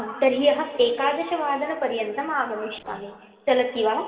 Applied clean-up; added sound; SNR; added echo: neural separator model SepFormer DNS4.